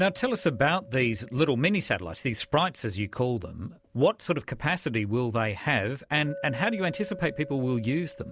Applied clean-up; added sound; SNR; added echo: none; Chink, clink; 19 dB; none.